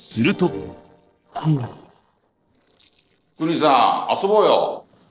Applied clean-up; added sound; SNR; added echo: neural separator model SepFormer DNS4.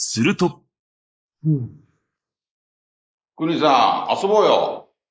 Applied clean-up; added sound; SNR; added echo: neural mask model Resemble Enhance denoiser.